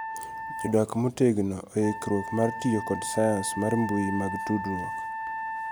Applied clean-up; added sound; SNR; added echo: none; Wind instrument, woodwind instrument; 7 dB; none.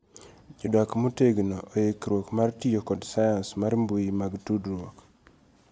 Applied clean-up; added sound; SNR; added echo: none; none; none; none.